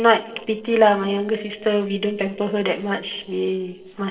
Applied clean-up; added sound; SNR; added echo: neural separator model SepFormer DNS4.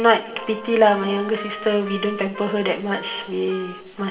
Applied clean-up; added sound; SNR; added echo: none; Trumpet; 16 dB; reverberation time 2.6 s.